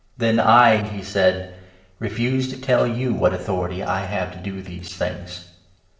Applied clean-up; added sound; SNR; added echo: neural separator model SepFormer DNS4.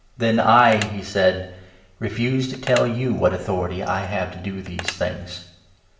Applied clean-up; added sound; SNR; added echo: none; Telephone; 15 dB; reverberation time 0.8 s.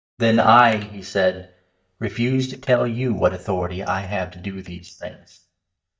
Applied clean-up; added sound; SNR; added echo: neural mask model DeepFilterNet 3.